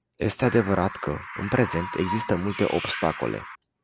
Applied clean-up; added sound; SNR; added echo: none; Bird; 8 dB; none.